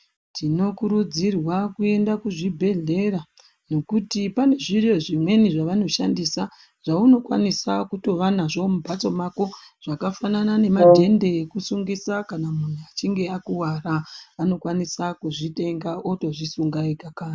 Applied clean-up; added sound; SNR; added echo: none; Brass instrument; -4 dB; none.